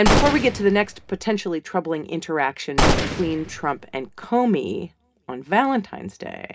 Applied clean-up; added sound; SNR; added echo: none; Gunshot, gunfire; -1 dB; reverberation time 0.3 s.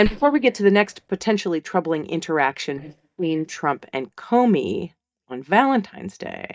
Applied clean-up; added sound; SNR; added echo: neural mask model DeepFilterNet 3.